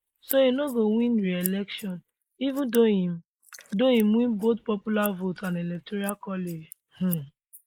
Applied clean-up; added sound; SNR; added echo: neural mask model Resemble Enhance denoiser.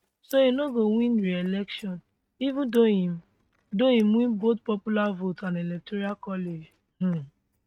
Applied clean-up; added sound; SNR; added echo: neural mask model RNNoise.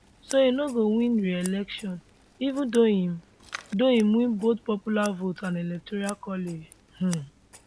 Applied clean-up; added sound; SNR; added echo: none; Scissors; 17 dB; none.